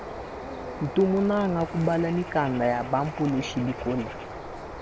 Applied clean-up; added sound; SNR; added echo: none; Bird; 10 dB; none.